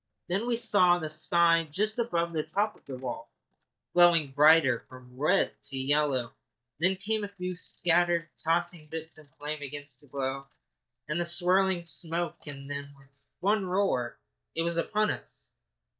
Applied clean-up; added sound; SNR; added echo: neural mask model DeepFilterNet 3.